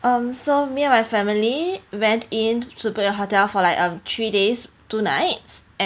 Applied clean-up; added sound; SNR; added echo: none; none; none; none.